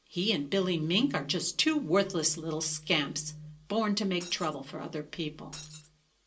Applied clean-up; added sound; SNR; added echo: none; Shatter; 15 dB; reverberation time 0.2 s.